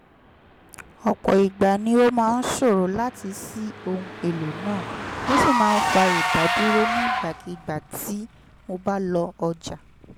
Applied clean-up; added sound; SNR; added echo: none; Engine / Car; 4 dB; none.